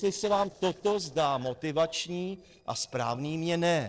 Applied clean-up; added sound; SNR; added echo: neural separator model SepFormer DNS4.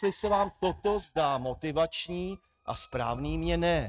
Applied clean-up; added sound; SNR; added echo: neural mask model RNNoise.